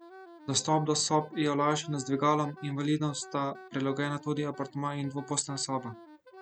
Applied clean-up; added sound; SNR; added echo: none; Wind instrument, woodwind instrument; 20 dB; none.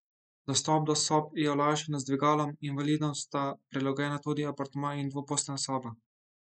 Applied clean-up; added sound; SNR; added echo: neural mask model Resemble Enhance denoiser.